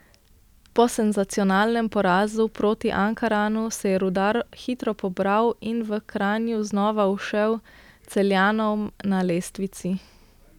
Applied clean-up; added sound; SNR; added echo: none; none; none; none.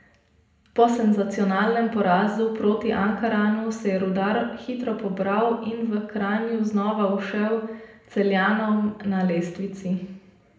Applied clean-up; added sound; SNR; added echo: none; none; none; reverberation time 0.7 s.